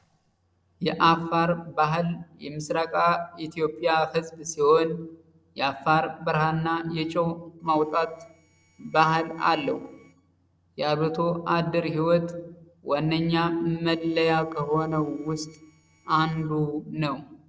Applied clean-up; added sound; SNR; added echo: neural separator model SepFormer DNS4.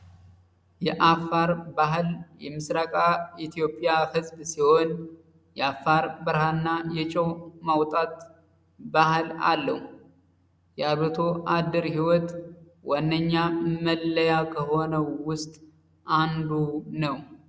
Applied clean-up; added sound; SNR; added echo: none; none; none; none.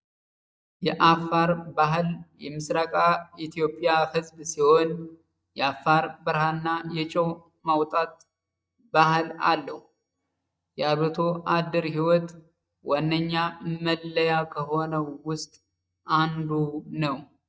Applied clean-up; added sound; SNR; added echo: neural mask model DeepFilterNet 3.